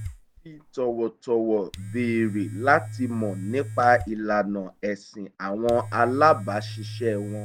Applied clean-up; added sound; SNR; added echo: none; Domestic sounds, home sounds; 12 dB; none.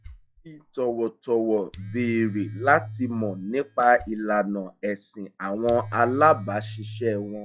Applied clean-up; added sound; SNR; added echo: classical method log-MMSE.